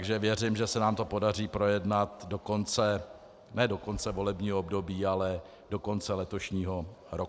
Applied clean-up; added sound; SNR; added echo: none; none; none; none.